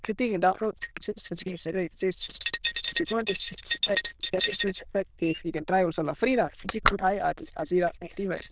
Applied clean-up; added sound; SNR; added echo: neural diffusion model UNIVERSE++.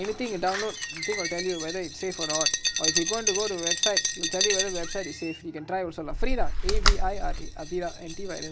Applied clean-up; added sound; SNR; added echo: none; Glass + Slam; -4 dB; none.